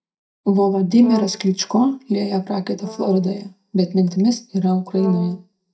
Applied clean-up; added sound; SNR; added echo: neural mask model DeepFilterNet 3.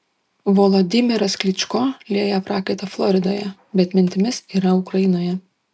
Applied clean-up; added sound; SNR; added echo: none; none; none; none.